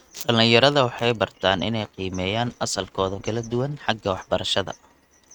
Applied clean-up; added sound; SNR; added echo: neural mask model RNNoise.